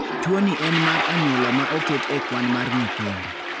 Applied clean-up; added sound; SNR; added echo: none; Toilet flush; 1 dB; none.